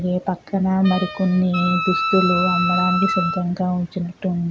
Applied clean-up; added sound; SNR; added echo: none; Wind instrument, woodwind instrument; 3 dB; none.